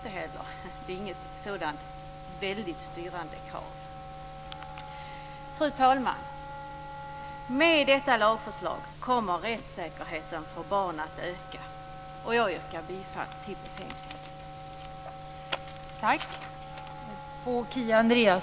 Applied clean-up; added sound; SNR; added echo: none; Wind instrument, woodwind instrument; 13 dB; none.